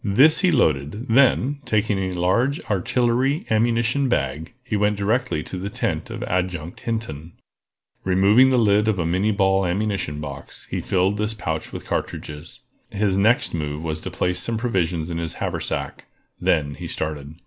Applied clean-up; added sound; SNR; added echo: none; none; none; none.